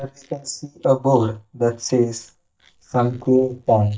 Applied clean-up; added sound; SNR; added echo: neural mask model DeepFilterNet 3.